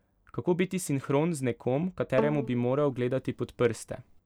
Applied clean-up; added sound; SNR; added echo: none; Bowed string instrument; 10 dB; none.